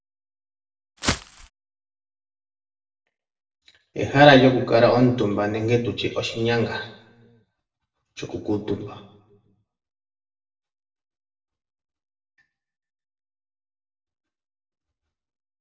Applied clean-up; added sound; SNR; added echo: none; Walk, footsteps; 3 dB; reverberation time 0.6 s.